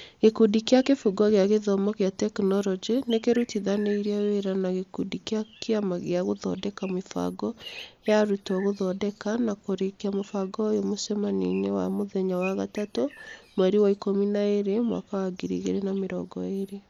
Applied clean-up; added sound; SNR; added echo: neural mask model Resemble Enhance denoiser.